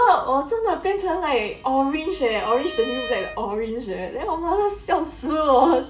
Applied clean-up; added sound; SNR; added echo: none; Bowed string instrument; 16 dB; reverberation time 0.2 s.